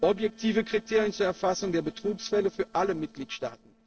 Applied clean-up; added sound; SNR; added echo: neural separator model SepFormer DNS4.